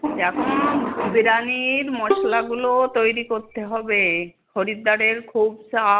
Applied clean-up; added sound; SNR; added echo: none; Bowed string instrument; 8 dB; none.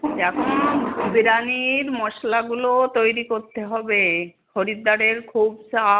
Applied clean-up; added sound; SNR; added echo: none; none; none; none.